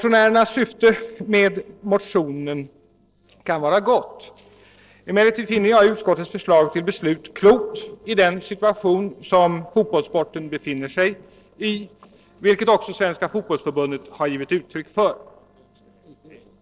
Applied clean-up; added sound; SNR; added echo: neural separator model SepFormer DNS4.